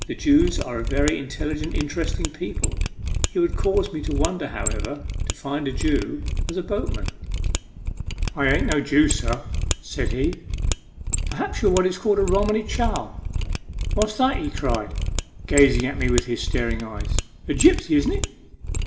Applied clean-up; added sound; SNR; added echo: none; Mechanisms; 1 dB; reverberation time 0.8 s.